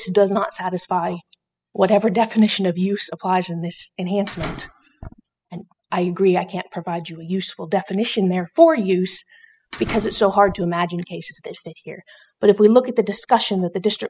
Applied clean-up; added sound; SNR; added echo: classical method spectral subtraction.